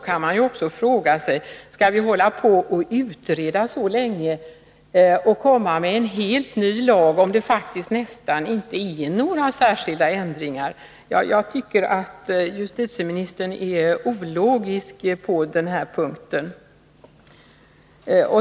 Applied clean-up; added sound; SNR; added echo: none; none; none; none.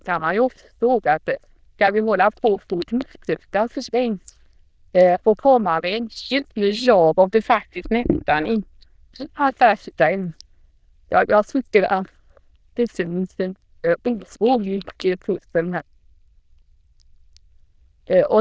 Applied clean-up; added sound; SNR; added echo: neural diffusion model UNIVERSE++.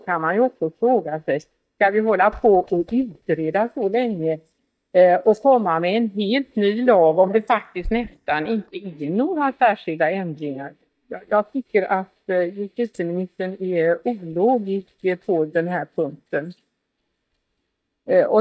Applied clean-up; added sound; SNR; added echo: neural mask model DeepFilterNet 3.